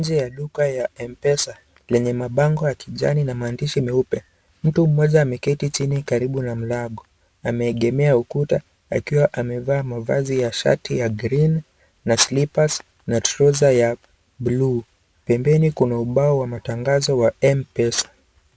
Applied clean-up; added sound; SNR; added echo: none; none; none; none.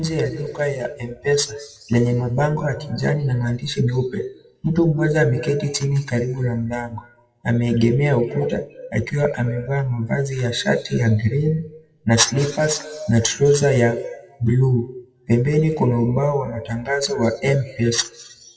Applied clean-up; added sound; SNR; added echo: classical method WPE with log-MMSE.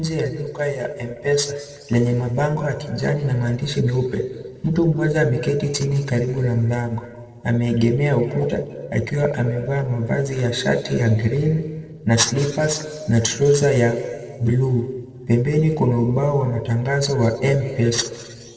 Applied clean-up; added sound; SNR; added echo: neural separator model SepFormer DNS4.